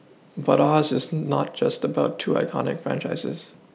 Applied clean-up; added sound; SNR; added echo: none; none; none; none.